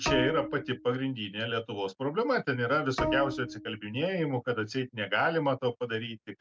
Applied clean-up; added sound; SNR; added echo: none; Bowed string instrument; 6 dB; none.